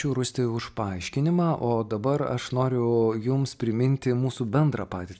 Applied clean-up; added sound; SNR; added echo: none; none; none; none.